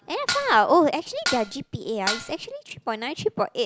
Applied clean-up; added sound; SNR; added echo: none; Dishes, pots, and pans; 8 dB; none.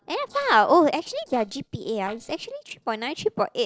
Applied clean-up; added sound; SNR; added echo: neural separator model SepFormer DNS4.